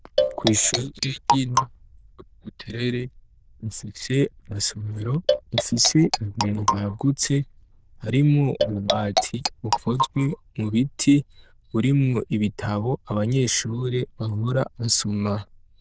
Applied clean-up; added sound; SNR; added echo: neural diffusion model UNIVERSE++.